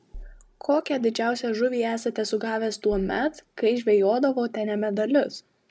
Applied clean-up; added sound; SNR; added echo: none; Bass drum; 19 dB; none.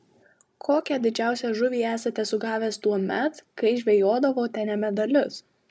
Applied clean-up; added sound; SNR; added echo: none; none; none; none.